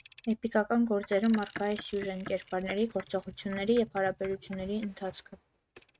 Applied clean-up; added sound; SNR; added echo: neural mask model RNNoise.